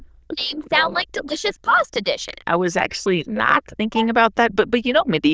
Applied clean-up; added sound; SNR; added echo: neural diffusion model UNIVERSE++.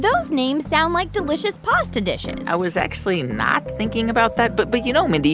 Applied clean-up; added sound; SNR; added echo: none; none; none; none.